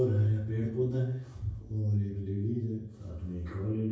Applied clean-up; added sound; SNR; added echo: none; none; none; reverberation time 0.6 s.